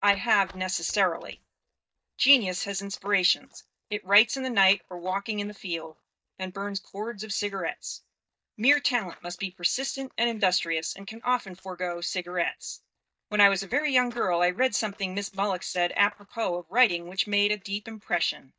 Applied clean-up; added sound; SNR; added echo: neural mask model DeepFilterNet 3.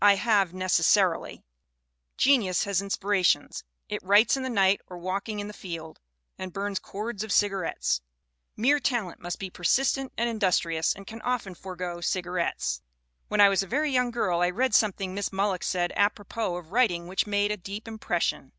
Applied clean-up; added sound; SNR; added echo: none; none; none; none.